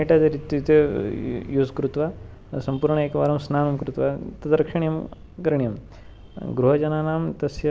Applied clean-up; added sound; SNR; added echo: none; none; none; none.